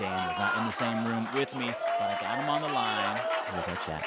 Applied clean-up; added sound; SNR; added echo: none; Applause; -2 dB; none.